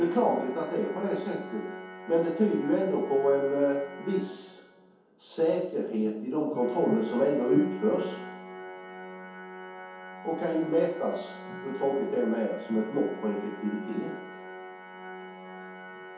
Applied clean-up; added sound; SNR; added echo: none; Organ; 14 dB; reverberation time 0.7 s.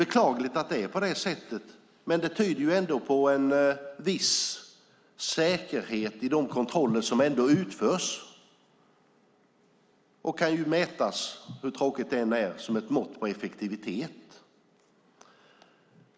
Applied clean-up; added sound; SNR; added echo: none; none; none; none.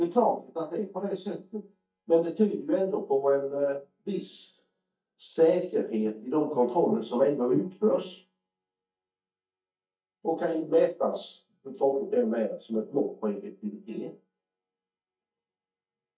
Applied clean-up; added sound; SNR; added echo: neural mask model DeepFilterNet 3.